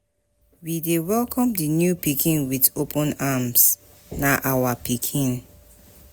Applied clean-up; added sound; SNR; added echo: none; none; none; none.